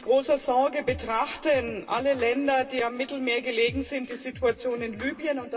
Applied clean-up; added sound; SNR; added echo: none; Drum kit; 18 dB; reverberation time 2.9 s.